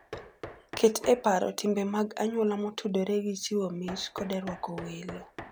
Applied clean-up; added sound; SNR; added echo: none; Knock; 16 dB; none.